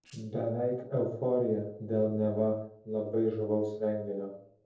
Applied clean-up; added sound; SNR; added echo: neural separator model SepFormer DNS4.